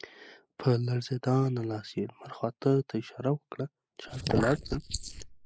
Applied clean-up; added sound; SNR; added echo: neural mask model Resemble Enhance denoiser.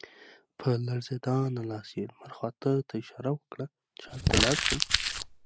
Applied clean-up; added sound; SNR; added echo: none; Crumpling, crinkling; -4 dB; none.